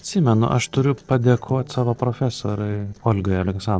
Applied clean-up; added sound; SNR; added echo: neural separator model SepFormer DNS4.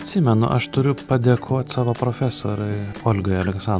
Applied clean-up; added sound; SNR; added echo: none; Acoustic guitar; 15 dB; none.